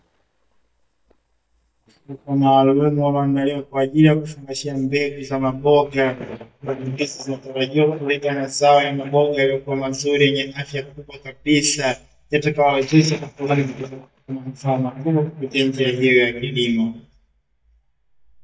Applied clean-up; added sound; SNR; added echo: neural mask model DeepFilterNet 3.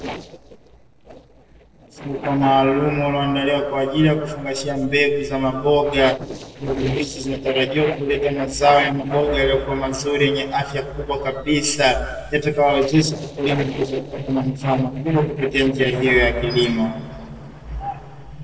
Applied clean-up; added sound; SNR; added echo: neural separator model SepFormer DNS4.